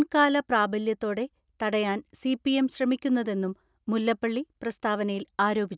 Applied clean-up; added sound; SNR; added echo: none; none; none; none.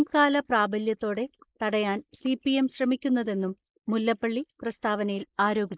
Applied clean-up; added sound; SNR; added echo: neural mask model Resemble Enhance denoiser.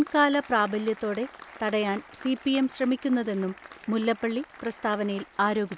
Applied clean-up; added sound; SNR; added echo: none; Applause; 19 dB; none.